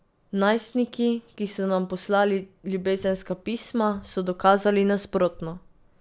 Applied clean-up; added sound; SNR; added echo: none; none; none; none.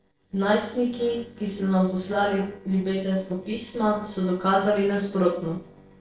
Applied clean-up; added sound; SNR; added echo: neural separator model SepFormer DNS4.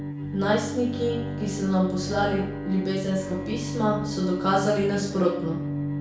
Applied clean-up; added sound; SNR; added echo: none; Bowed string instrument; 5 dB; reverberation time 0.5 s.